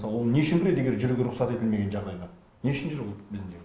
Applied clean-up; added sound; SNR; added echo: none; none; none; none.